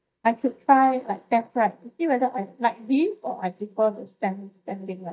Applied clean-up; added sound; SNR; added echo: neural mask model DeepFilterNet 3.